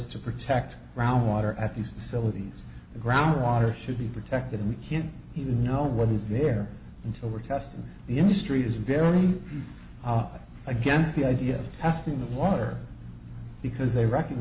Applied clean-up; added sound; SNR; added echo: none; none; none; none.